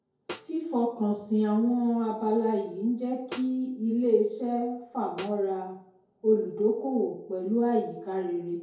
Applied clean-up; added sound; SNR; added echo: none; Snare drum; 18 dB; reverberation time 2.3 s.